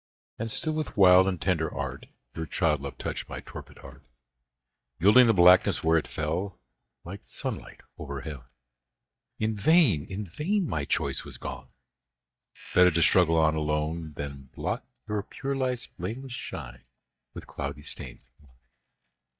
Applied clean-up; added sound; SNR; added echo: neural mask model DeepFilterNet 3.